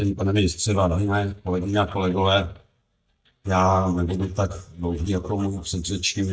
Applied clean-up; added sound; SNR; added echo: neural mask model DeepFilterNet 3.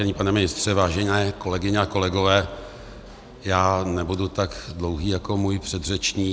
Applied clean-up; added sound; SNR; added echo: none; none; none; none.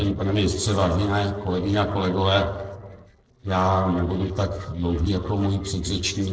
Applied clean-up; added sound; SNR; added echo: neural separator model SepFormer DNS4.